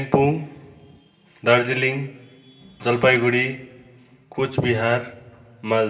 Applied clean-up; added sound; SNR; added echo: none; none; none; reverberation time 2.0 s.